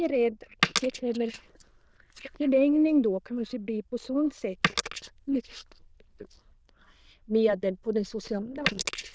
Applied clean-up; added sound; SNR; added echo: neural diffusion model UNIVERSE++.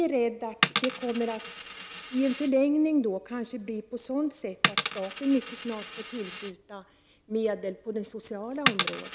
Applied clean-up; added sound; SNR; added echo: none; Coin (dropping); 3 dB; none.